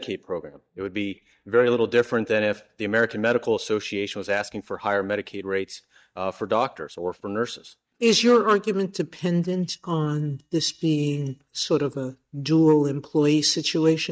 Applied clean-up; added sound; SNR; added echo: neural mask model DeepFilterNet 3.